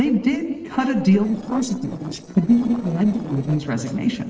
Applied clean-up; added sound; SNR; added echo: neural separator model SepFormer DNS4.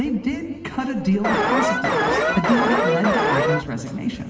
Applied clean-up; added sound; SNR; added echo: none; Alarm; -4 dB; reverberation time 2.0 s.